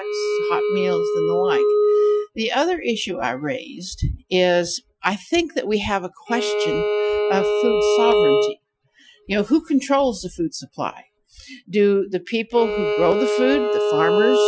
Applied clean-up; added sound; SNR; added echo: classical method Wiener filter.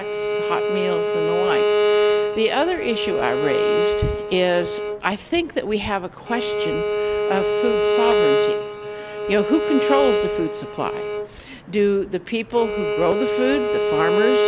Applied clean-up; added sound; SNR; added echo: none; Bowed string instrument; -2 dB; none.